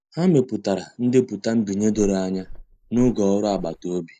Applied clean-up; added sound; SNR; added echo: neural mask model Resemble Enhance denoiser.